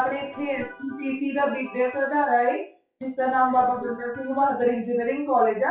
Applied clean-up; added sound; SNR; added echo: classical method WPE with log-MMSE.